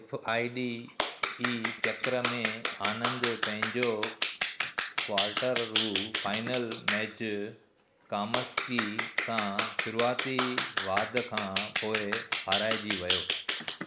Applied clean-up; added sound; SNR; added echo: none; Clapping; -2 dB; none.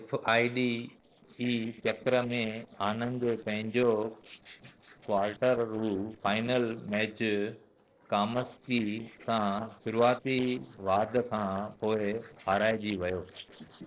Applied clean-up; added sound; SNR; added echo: neural separator model SepFormer DNS4.